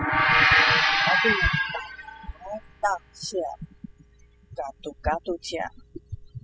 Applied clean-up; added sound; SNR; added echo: classical method spectral subtraction.